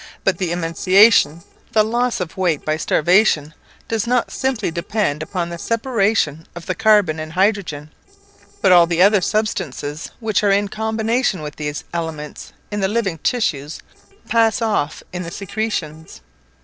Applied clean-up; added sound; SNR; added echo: neural separator model SepFormer DNS4.